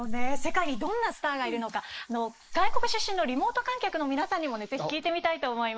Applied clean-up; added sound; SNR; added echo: neural mask model Resemble Enhance denoiser.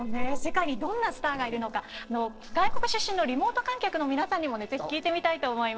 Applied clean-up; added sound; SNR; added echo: neural separator model SepFormer DNS4.